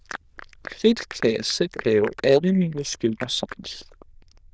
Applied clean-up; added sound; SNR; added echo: neural diffusion model UNIVERSE++.